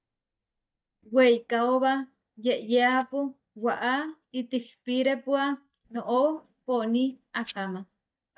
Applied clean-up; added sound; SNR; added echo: neural mask model DeepFilterNet 3.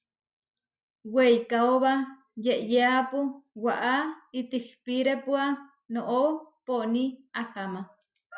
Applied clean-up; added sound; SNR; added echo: none; none; none; none.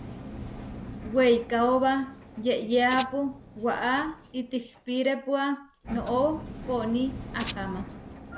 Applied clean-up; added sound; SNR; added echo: none; Engine + Domestic sounds, home sounds; 13 dB; none.